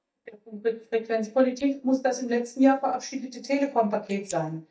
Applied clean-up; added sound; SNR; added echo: neural mask model DeepFilterNet 3.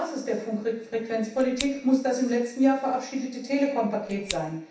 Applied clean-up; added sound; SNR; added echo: none; Scissors; 12 dB; reverberation time 0.7 s.